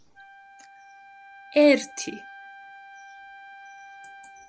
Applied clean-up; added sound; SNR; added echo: none; Wind instrument, woodwind instrument; 18 dB; none.